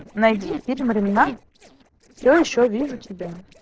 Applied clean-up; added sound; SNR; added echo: neural separator model SepFormer DNS4.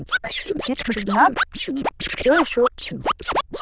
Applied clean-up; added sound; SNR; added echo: neural diffusion model UNIVERSE++.